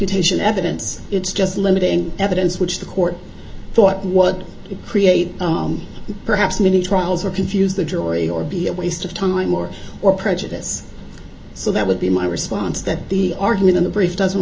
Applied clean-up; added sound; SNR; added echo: none; none; none; none.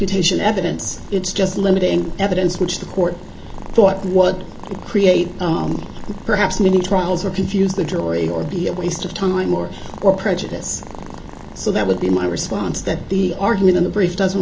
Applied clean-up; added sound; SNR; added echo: none; Purr; 20 dB; none.